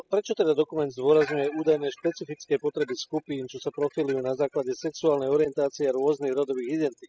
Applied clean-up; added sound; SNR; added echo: classical method spectral subtraction.